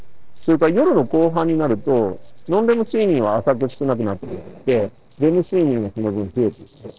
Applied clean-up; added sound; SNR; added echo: neural separator model SepFormer DNS4.